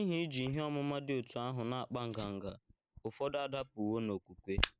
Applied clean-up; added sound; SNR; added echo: neural mask model Resemble Enhance denoiser.